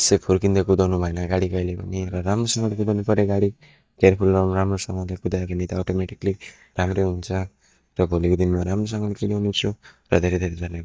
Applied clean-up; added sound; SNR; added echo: neural mask model DeepFilterNet 3.